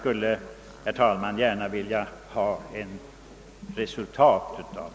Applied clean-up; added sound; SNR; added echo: none; none; none; none.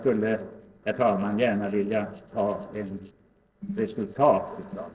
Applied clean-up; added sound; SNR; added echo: neural separator model SepFormer DNS4.